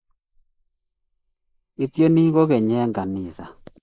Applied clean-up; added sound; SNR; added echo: neural mask model Resemble Enhance denoiser.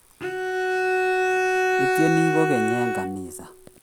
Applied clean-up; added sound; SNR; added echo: none; Bowed string instrument; -4 dB; none.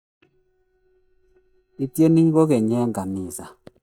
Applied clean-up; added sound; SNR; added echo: neural mask model DeepFilterNet 3.